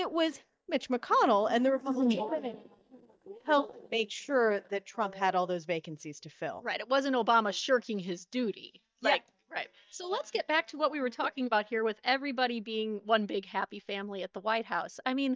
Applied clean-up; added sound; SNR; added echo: neural mask model DeepFilterNet 3.